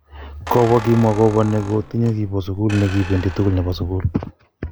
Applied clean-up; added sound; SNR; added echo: none; Squeak; 15 dB; none.